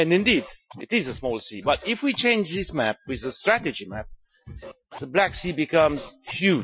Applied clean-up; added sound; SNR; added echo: classical method Wiener filter.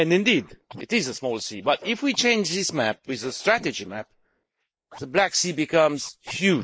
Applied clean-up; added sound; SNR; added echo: neural mask model Resemble Enhance denoiser.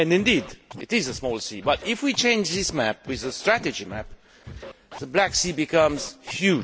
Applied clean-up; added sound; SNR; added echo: none; Scratching (performance technique); 17 dB; none.